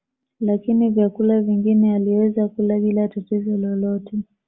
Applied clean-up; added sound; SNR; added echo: none; none; none; none.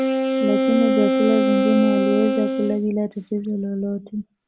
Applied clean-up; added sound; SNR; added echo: none; Wind instrument, woodwind instrument; -1 dB; none.